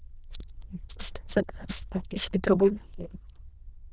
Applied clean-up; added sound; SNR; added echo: neural diffusion model UNIVERSE++.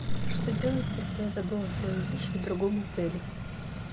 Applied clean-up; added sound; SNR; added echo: none; Accelerating, revving, vroom; 2 dB; none.